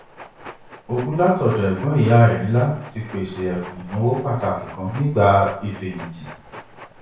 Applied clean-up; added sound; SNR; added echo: none; Train; 19 dB; reverberation time 0.6 s.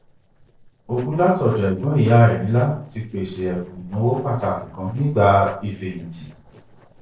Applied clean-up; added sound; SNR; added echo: neural separator model SepFormer DNS4.